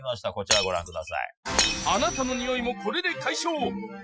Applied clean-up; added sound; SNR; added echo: classical method Wiener filter.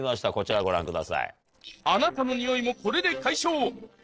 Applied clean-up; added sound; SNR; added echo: neural separator model SepFormer DNS4.